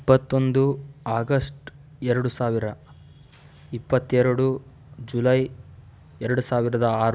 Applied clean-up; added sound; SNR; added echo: none; none; none; none.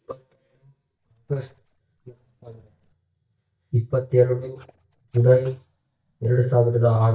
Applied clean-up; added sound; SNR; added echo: neural mask model DeepFilterNet 3.